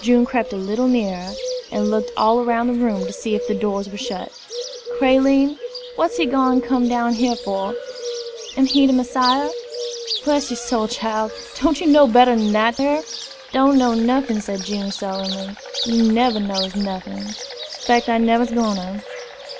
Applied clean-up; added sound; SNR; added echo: none; Bird; 11 dB; none.